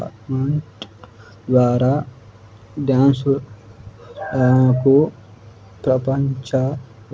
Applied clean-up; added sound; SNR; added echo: none; none; none; none.